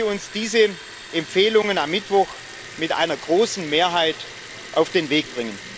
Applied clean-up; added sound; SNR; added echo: none; Liquid; 15 dB; none.